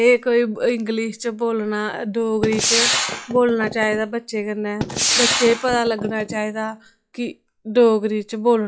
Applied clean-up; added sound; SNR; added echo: classical method log-MMSE.